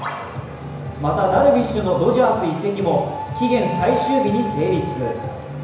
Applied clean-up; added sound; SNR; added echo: none; none; none; reverberation time 1.0 s.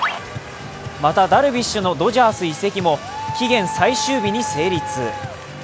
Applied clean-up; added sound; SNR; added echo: none; none; none; none.